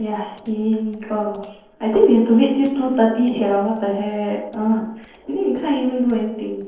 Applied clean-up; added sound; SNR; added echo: neural separator model SepFormer DNS4.